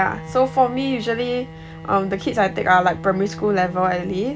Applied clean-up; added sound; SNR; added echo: none; Bowed string instrument; 14 dB; none.